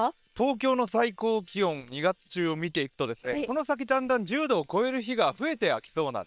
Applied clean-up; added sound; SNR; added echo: neural separator model SepFormer WHAM!.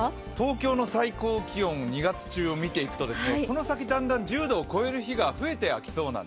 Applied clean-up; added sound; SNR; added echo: none; Cutlery, silverware / Tap + Guitar; 20 dB; none.